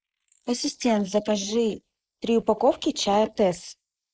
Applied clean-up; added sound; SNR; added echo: neural mask model Resemble Enhance denoiser.